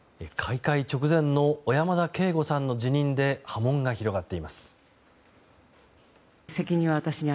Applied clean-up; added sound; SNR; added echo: none; none; none; none.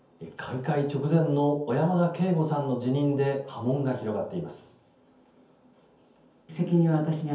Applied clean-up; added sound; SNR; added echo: none; none; none; reverberation time 0.5 s.